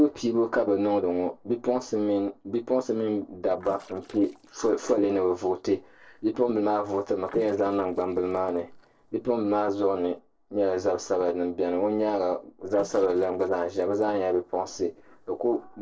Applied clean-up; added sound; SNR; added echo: neural separator model SepFormer DNS4.